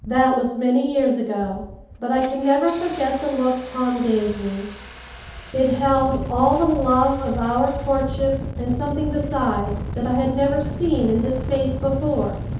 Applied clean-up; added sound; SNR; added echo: none; Engine starting; 9 dB; reverberation time 0.8 s.